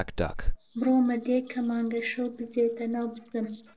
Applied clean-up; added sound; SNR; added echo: neural separator model SepFormer DNS4.